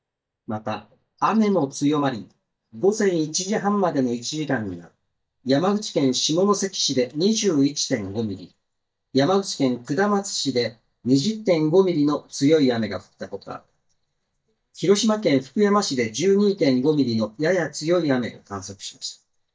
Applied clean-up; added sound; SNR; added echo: neural mask model DeepFilterNet 3.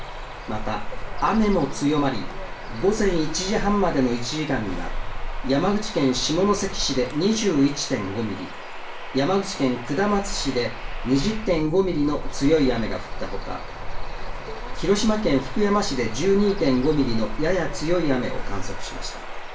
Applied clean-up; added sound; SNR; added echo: none; Bird vocalization, bird call, bird song; 15 dB; reverberation time 0.3 s.